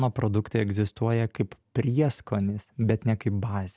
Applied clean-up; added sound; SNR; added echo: none; none; none; none.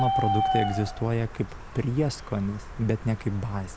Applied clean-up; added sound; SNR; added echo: none; Bird; 3 dB; none.